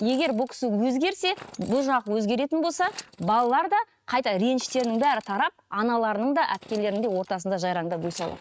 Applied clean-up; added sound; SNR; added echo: neural mask model RNNoise.